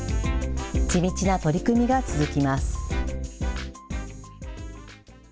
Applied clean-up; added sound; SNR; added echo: none; none; none; none.